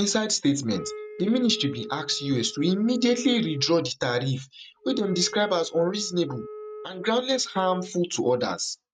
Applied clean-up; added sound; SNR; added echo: neural mask model RNNoise.